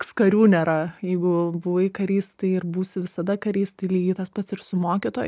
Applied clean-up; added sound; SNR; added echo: none; none; none; none.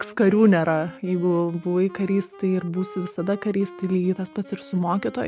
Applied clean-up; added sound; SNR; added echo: none; Wind instrument, woodwind instrument; 20 dB; none.